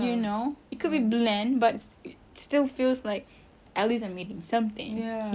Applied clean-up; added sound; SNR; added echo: none; none; none; none.